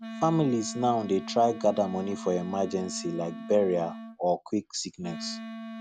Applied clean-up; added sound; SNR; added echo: none; Wind instrument, woodwind instrument; 12 dB; none.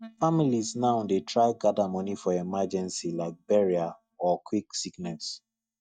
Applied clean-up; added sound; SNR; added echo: neural mask model DeepFilterNet 3.